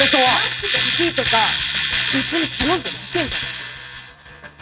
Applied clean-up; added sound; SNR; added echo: neural mask model RNNoise.